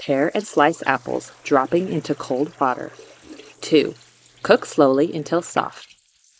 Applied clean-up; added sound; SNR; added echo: neural mask model Resemble Enhance denoiser.